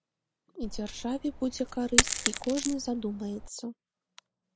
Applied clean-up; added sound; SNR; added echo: none; Coin (dropping); -2 dB; none.